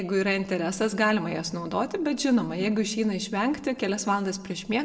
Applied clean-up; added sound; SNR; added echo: none; none; none; reverberation time 0.7 s.